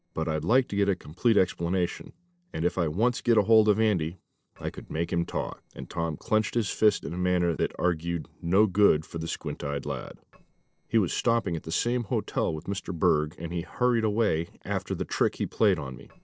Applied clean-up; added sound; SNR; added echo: neural separator model SepFormer DNS4.